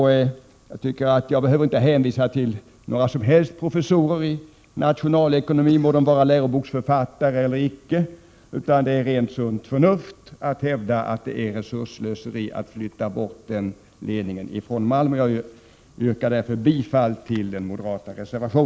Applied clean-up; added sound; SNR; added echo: none; none; none; none.